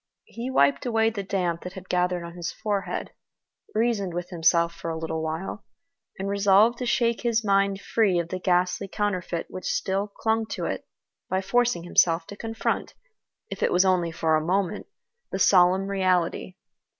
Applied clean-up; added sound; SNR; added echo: none; none; none; none.